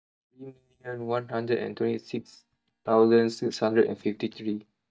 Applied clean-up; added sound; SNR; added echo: neural mask model DeepFilterNet 3.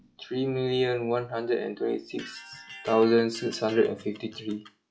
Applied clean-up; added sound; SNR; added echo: classical method log-MMSE.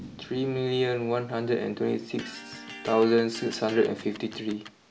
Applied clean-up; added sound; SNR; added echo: none; Fireworks + Electric guitar; 18 dB; none.